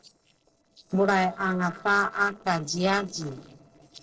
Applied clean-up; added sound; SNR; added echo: neural separator model SepFormer DNS4.